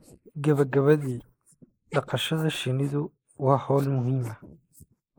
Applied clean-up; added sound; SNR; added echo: neural mask model Resemble Enhance denoiser.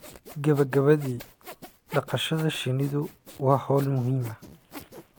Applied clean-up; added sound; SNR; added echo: none; Sawing; 19 dB; none.